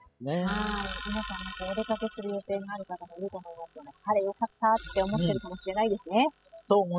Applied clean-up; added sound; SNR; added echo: classical method spectral subtraction.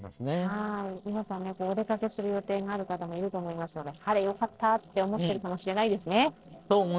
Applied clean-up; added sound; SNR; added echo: neural separator model SepFormer DNS4.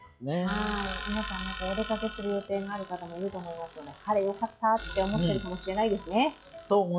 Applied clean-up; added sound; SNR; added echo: classical method log-MMSE.